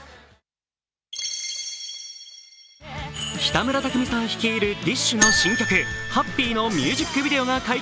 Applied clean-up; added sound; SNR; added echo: none; Marimba, xylophone; 0 dB; none.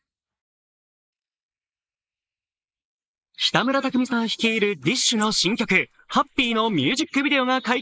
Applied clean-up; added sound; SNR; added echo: neural mask model Resemble Enhance denoiser.